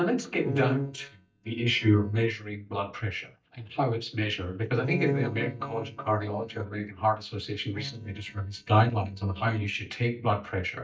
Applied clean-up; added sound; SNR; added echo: neural mask model DeepFilterNet 3.